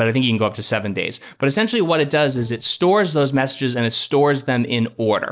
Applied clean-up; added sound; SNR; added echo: neural separator model SepFormer DNS4.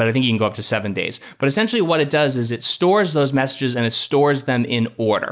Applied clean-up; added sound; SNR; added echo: neural mask model Resemble Enhance denoiser.